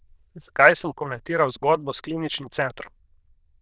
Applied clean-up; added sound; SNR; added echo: neural diffusion model UNIVERSE++.